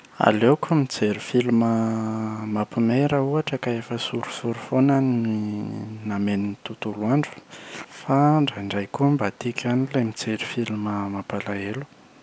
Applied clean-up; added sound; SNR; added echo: none; none; none; none.